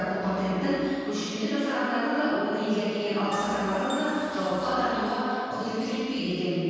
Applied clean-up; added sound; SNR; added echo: none; Bell; 11 dB; reverberation time 2.2 s.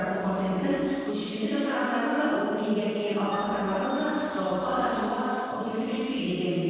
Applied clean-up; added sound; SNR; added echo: neural separator model SepFormer DNS4.